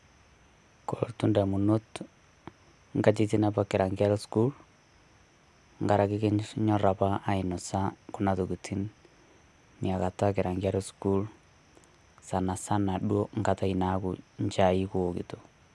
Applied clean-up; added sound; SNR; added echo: none; none; none; none.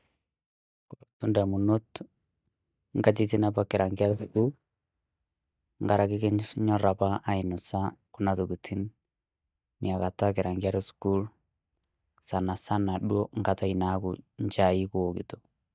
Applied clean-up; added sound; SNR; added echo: neural mask model DeepFilterNet 3.